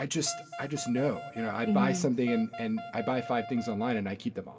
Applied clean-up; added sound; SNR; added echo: none; Wind instrument, woodwind instrument; 12 dB; reverberation time 1.9 s.